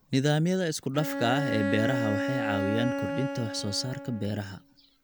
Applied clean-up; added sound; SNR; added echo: none; Bowed string instrument; 3 dB; none.